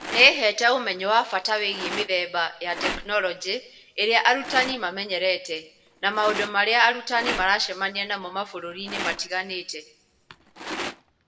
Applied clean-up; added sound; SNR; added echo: none; Rattle; 12 dB; reverberation time 0.6 s.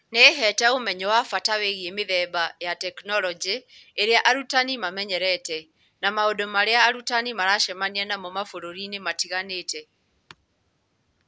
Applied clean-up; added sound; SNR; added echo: none; none; none; none.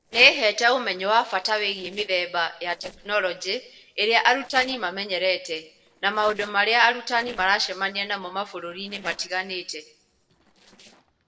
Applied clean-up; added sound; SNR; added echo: neural separator model SepFormer DNS4.